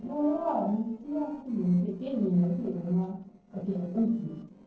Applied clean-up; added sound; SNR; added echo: neural separator model SepFormer DNS4.